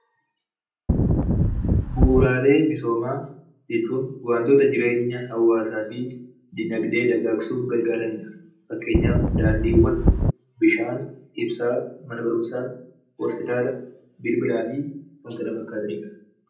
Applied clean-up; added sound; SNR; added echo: none; Wind; -5 dB; reverberation time 0.6 s.